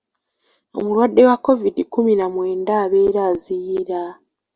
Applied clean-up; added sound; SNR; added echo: none; none; none; none.